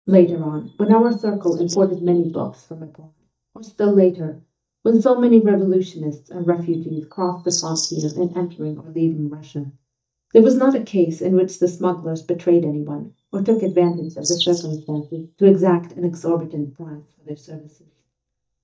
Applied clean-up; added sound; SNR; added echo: neural mask model DeepFilterNet 3.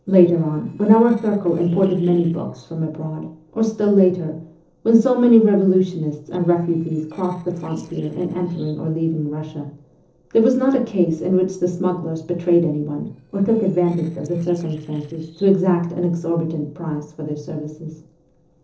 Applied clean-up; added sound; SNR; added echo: neural separator model SepFormer DNS4.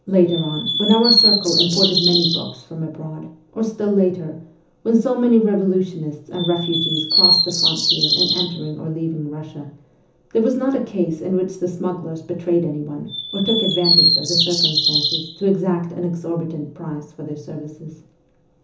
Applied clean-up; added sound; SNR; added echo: none; Bird vocalization, bird call, bird song; -3 dB; reverberation time 0.7 s.